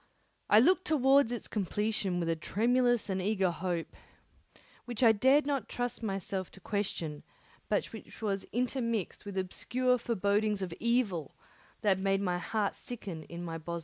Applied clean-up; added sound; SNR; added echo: none; none; none; none.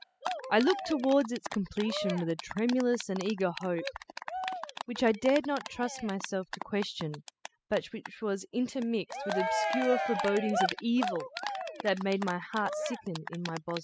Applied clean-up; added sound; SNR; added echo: classical method spectral subtraction.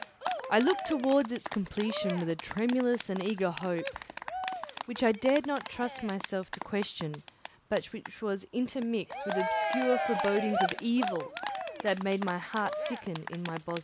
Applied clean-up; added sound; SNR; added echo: none; Cheering; 6 dB; none.